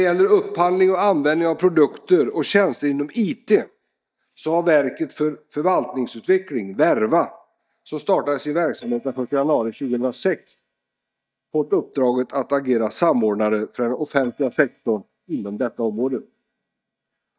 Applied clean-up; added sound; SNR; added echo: neural mask model DeepFilterNet 3.